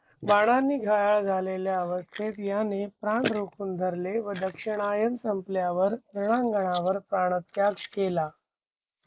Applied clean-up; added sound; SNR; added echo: neural mask model Resemble Enhance denoiser.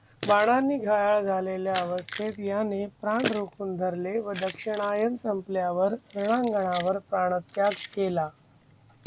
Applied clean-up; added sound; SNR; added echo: none; Keys jangling; 15 dB; none.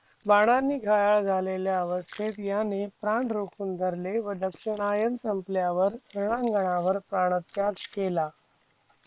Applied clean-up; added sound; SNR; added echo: neural separator model SepFormer WHAM!.